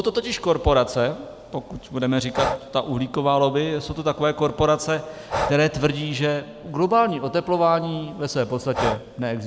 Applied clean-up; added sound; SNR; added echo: none; Breathing; 11 dB; none.